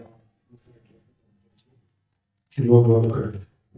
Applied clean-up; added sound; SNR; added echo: neural mask model DeepFilterNet 3.